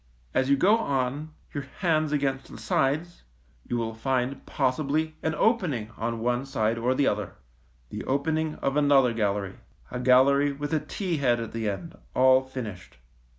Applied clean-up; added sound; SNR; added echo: none; none; none; none.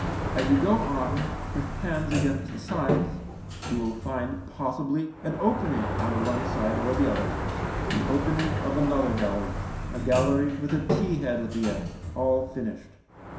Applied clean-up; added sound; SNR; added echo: none; Sliding door; 2 dB; reverberation time 0.7 s.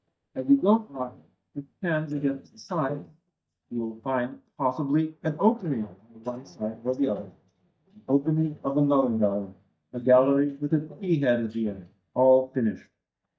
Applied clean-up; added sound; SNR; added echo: neural mask model DeepFilterNet 3.